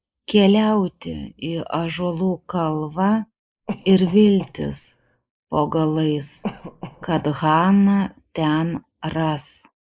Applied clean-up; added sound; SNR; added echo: neural mask model Resemble Enhance denoiser.